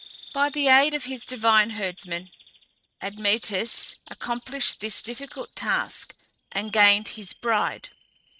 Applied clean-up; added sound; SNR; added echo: neural mask model RNNoise.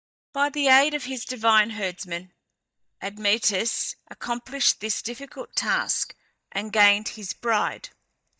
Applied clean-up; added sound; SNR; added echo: neural mask model DeepFilterNet 3.